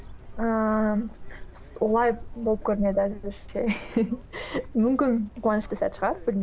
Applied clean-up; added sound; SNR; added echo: none; Chirp, tweet; 13 dB; none.